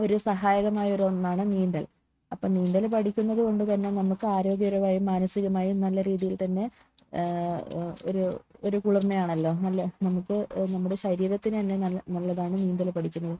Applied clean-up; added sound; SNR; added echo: neural mask model RNNoise.